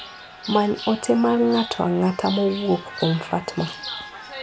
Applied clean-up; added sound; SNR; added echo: none; Chirp, tweet; 13 dB; none.